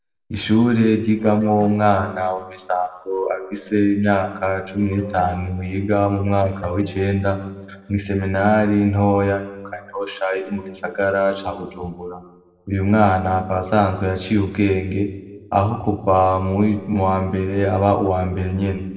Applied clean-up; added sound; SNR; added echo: neural separator model SepFormer DNS4.